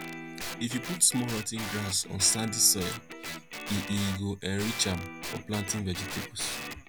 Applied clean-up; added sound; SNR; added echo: none; Guitar; 8 dB; none.